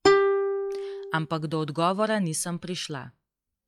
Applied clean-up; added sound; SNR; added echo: classical method log-MMSE.